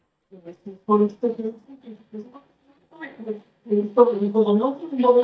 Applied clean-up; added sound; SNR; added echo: neural mask model DeepFilterNet 3.